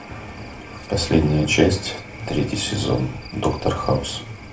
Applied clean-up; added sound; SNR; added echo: none; Cricket / Frog; 20 dB; reverberation time 0.3 s.